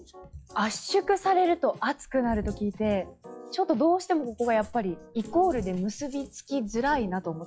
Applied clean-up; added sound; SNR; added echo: classical method log-MMSE.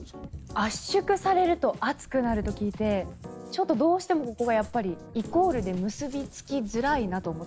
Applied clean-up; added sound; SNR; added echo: none; Cat; 16 dB; none.